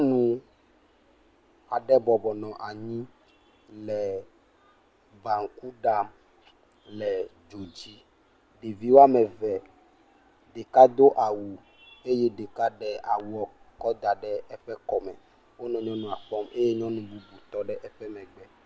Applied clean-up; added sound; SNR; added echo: none; none; none; none.